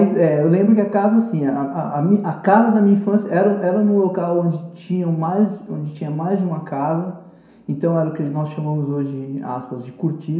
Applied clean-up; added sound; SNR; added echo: none; none; none; reverberation time 0.7 s.